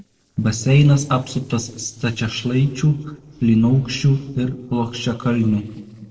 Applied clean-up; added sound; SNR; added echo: neural separator model SepFormer DNS4.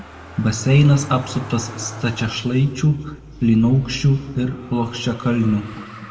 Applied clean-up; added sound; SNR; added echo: none; Motor vehicle (road); 17 dB; reverberation time 1.6 s.